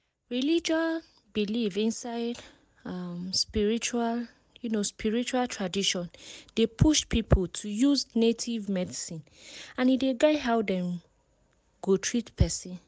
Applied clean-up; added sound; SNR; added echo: none; none; none; none.